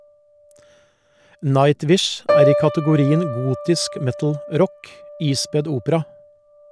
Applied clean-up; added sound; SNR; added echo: none; Piano; 5 dB; none.